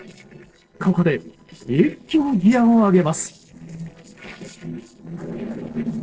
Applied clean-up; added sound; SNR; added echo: neural separator model SepFormer DNS4.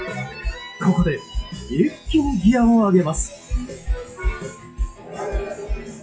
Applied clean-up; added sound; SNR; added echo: classical method WPE with log-MMSE.